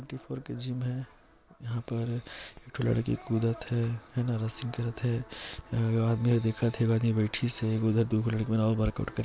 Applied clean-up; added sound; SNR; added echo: none; none; none; none.